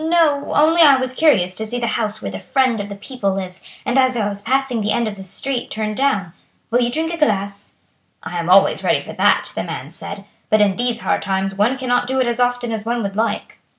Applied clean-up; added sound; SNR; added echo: none; none; none; none.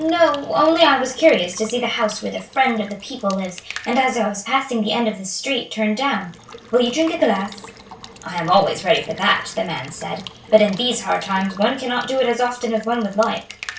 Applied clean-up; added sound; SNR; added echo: none; Water tap, faucet / Water / Liquid; 19 dB; reverberation time 0.2 s.